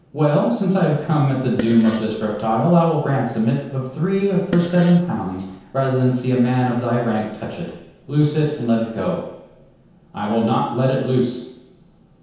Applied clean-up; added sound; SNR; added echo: none; Fart; 12 dB; reverberation time 0.9 s.